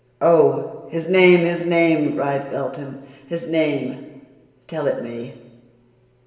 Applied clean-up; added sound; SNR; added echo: none; none; none; reverberation time 1.3 s.